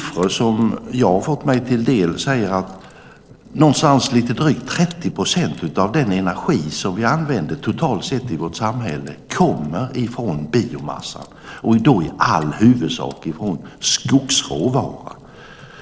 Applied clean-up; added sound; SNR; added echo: neural separator model SepFormer DNS4.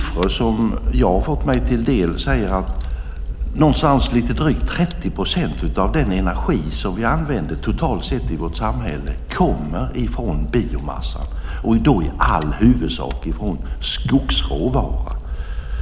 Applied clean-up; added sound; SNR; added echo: none; Fire; 3 dB; none.